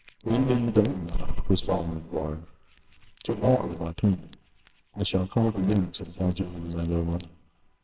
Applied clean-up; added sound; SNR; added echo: neural separator model SepFormer WHAMR!.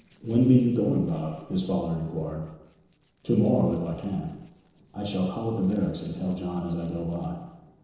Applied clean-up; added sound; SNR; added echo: neural separator model SepFormer DNS4.